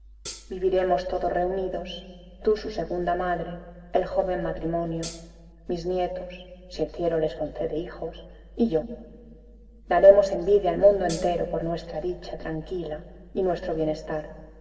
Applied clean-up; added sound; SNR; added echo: none; Hi-hat; 16 dB; reverberation time 2.1 s.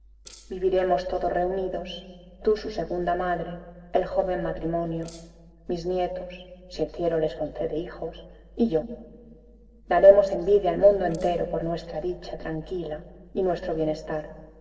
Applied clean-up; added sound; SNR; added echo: neural separator model SepFormer DNS4.